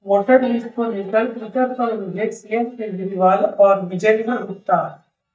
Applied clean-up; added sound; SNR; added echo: neural mask model DeepFilterNet 3.